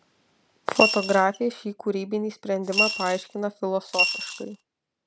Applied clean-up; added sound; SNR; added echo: none; Coin (dropping) / Glass; 0 dB; none.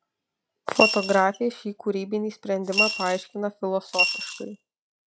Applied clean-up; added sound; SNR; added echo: classical method log-MMSE.